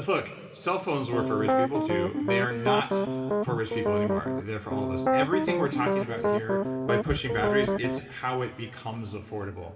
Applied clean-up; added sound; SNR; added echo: none; Piano; -4 dB; reverberation time 2.3 s.